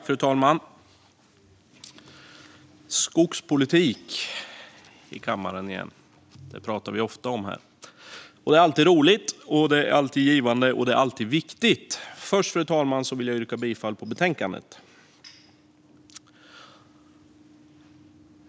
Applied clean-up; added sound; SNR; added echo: none; none; none; none.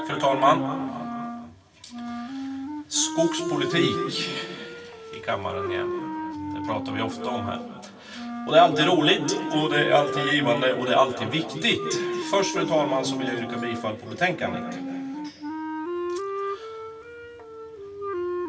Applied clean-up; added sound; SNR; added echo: none; Wind instrument, woodwind instrument; 6 dB; reverberation time 2.6 s.